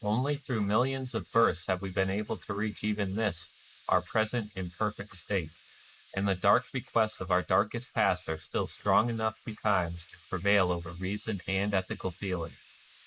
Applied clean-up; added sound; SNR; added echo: neural mask model Resemble Enhance denoiser.